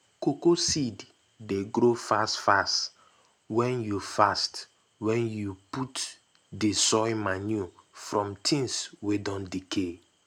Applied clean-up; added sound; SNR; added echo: none; none; none; none.